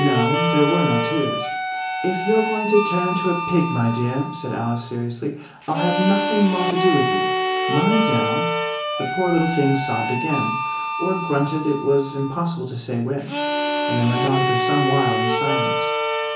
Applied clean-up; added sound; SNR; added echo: none; Harmonica; 1 dB; reverberation time 0.8 s.